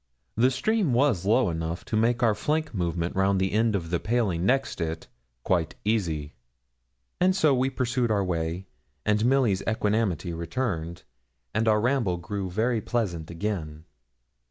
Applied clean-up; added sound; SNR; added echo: none; none; none; none.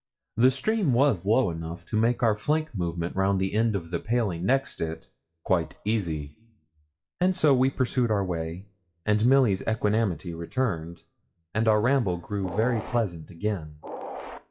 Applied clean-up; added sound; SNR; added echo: classical method WPE with log-MMSE.